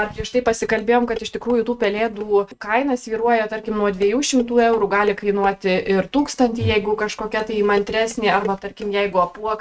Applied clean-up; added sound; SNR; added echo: neural mask model RNNoise.